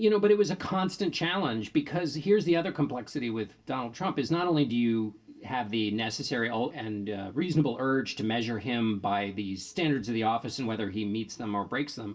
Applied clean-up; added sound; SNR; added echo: none; none; none; reverberation time 0.2 s.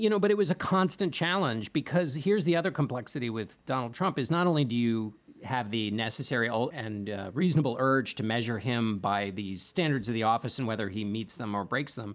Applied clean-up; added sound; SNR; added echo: none; none; none; none.